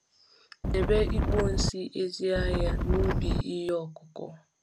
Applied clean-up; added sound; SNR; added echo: none; Wind; -5 dB; none.